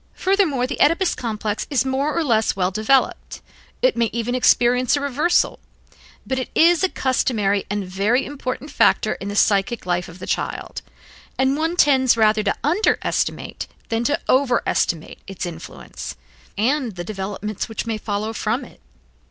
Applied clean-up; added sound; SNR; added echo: none; none; none; none.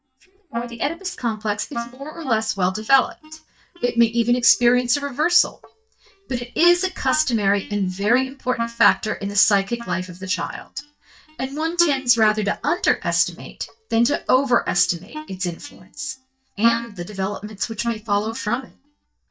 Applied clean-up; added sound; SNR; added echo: neural mask model DeepFilterNet 3.